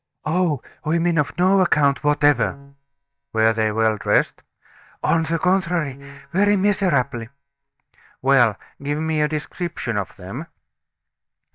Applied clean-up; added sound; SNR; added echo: neural mask model DeepFilterNet 3.